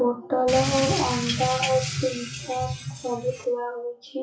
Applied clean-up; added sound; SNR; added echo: classical method WPE with log-MMSE.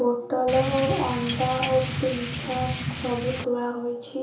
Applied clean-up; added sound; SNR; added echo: none; Drip / Rain; 3 dB; reverberation time 1.2 s.